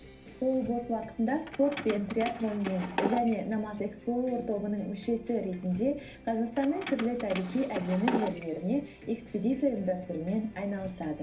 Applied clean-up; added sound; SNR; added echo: none; Keys jangling; 10 dB; reverberation time 0.3 s.